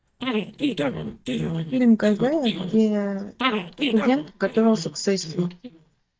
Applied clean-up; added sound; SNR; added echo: neural mask model DeepFilterNet 3.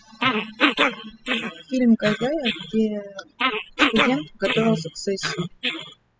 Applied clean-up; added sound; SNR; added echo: classical method spectral subtraction.